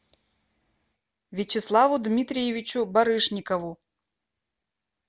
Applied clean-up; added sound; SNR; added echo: none; none; none; none.